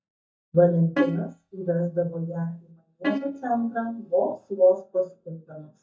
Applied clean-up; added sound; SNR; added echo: neural mask model DeepFilterNet 3.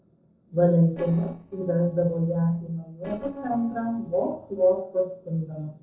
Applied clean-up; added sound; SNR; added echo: neural separator model SepFormer DNS4.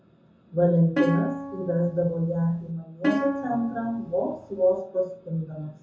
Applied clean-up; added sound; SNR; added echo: none; Plucked string instrument; 4 dB; reverberation time 0.5 s.